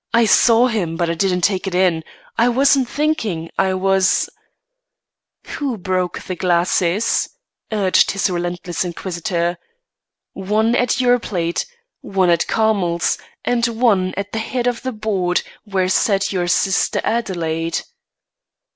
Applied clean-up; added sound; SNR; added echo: none; none; none; none.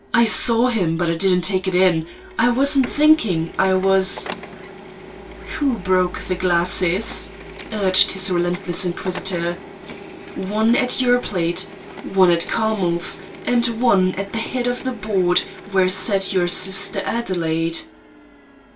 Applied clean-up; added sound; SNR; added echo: none; Printer; 16 dB; reverberation time 0.2 s.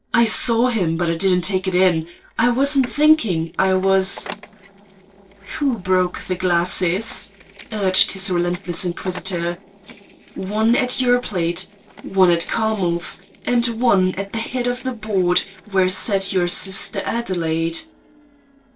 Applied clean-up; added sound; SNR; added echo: neural separator model SepFormer DNS4.